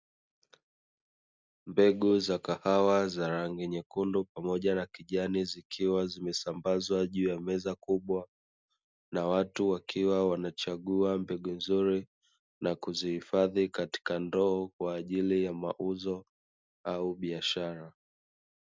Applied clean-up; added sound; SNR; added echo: none; none; none; none.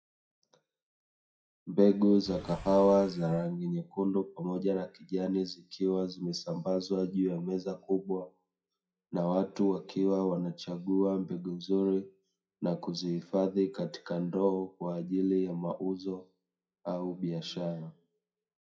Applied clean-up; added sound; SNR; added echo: classical method WPE with log-MMSE.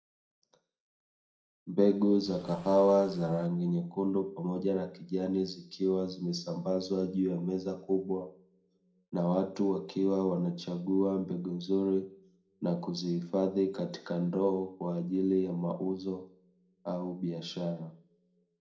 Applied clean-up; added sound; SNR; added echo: neural separator model SepFormer DNS4.